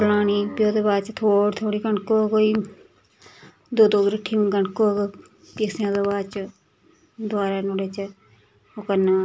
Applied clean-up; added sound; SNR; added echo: none; none; none; none.